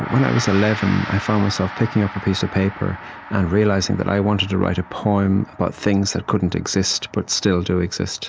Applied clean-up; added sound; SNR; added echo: none; Gong; 15 dB; none.